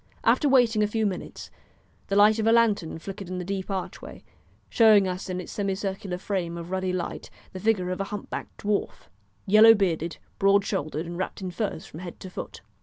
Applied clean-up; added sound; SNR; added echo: none; none; none; none.